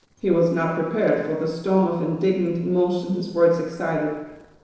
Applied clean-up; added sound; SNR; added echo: neural separator model SepFormer DNS4.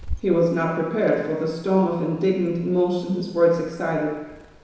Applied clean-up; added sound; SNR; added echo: none; Bird; 16 dB; reverberation time 1.0 s.